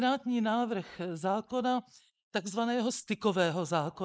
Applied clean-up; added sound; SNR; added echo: neural mask model Resemble Enhance denoiser.